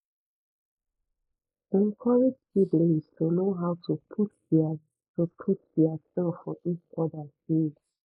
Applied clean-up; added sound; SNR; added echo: neural mask model Resemble Enhance denoiser.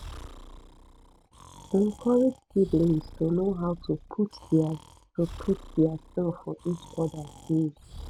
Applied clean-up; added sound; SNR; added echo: none; Breathing; 17 dB; none.